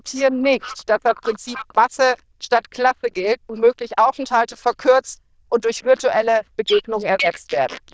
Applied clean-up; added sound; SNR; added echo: neural diffusion model UNIVERSE++.